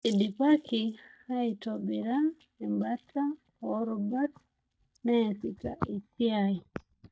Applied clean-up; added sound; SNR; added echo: neural mask model DeepFilterNet 3.